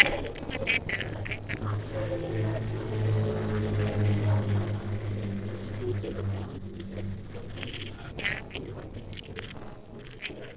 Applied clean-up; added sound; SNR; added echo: neural separator model SepFormer DNS4.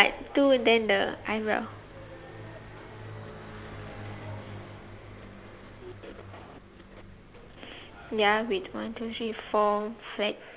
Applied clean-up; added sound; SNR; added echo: none; Car passing by; 16 dB; none.